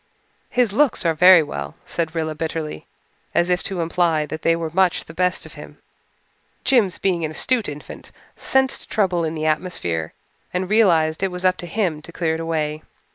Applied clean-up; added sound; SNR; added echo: none; none; none; none.